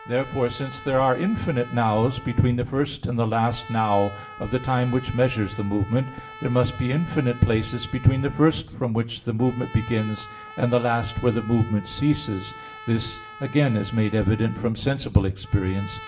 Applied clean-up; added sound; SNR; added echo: none; Trumpet; 18 dB; reverberation time 0.6 s.